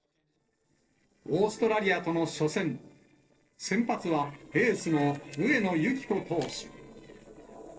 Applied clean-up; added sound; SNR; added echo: neural separator model SepFormer DNS4.